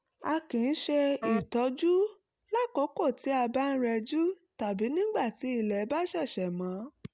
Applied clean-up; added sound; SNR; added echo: none; Wind instrument, woodwind instrument; 9 dB; none.